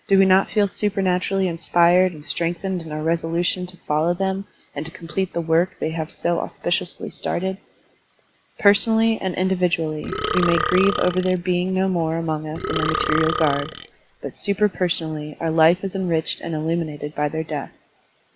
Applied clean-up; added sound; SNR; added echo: none; Burping, eructation; 4 dB; none.